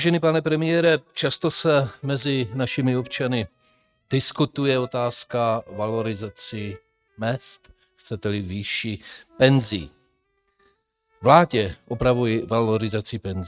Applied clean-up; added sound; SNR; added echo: neural mask model RNNoise.